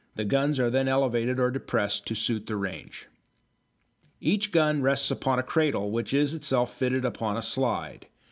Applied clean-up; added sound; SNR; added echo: none; none; none; none.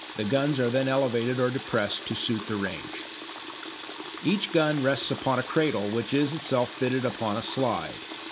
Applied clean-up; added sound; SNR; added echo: none; Water tap, faucet; 12 dB; none.